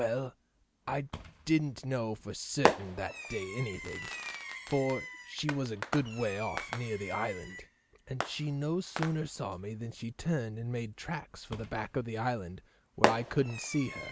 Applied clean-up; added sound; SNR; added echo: none; Fireworks; 4 dB; none.